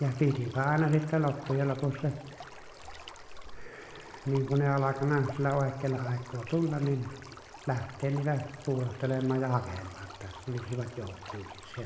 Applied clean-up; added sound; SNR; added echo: none; Stream; 16 dB; reverberation time 0.9 s.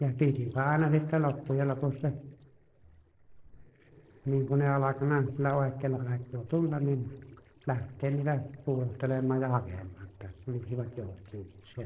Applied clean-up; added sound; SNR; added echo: neural separator model SepFormer DNS4.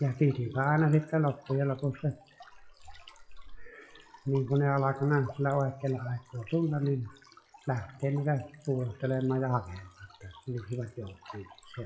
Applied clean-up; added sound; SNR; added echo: classical method WPE with log-MMSE.